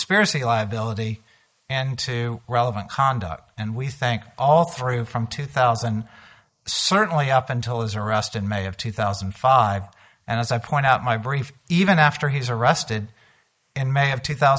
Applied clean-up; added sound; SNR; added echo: neural mask model Resemble Enhance denoiser.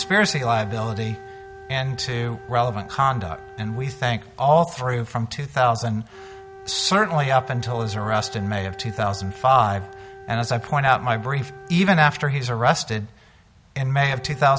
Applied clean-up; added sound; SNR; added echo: none; Wind instrument, woodwind instrument; 19 dB; none.